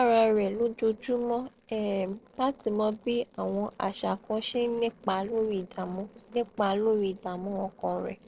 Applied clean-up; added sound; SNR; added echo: neural separator model SepFormer DNS4.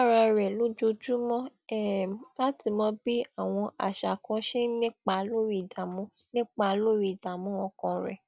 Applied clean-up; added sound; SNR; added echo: none; none; none; none.